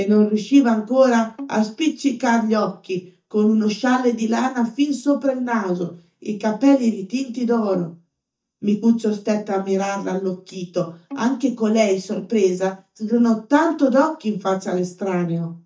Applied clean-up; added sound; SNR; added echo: neural mask model DeepFilterNet 3.